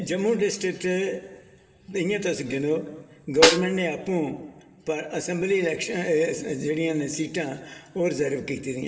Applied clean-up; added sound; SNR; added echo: none; Snare drum; 1 dB; reverberation time 1.6 s.